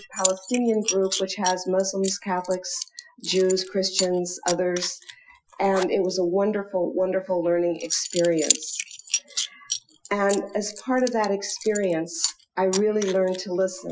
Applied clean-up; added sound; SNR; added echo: classical method Wiener filter.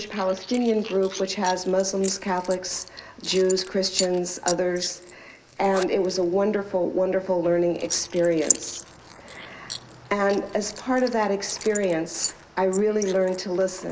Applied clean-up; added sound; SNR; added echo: neural mask model Resemble Enhance denoiser.